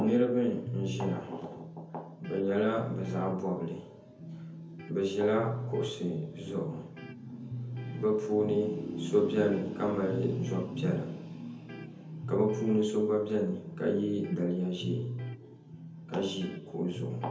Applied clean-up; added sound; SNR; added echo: none; Electric guitar; 10 dB; reverberation time 0.5 s.